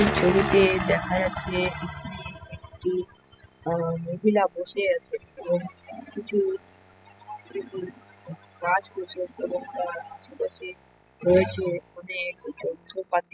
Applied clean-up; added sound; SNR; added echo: classical method spectral subtraction.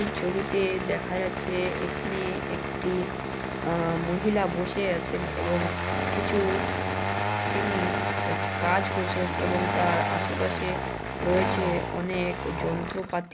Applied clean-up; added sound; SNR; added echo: none; Engine starting; -1 dB; none.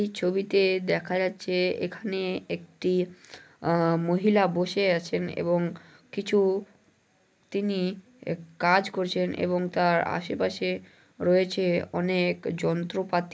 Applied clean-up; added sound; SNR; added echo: none; none; none; none.